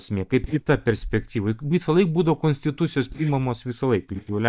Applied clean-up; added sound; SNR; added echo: neural mask model DeepFilterNet 3.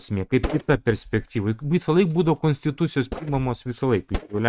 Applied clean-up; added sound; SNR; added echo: neural mask model RNNoise.